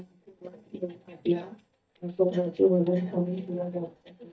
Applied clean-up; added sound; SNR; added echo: neural mask model DeepFilterNet 3.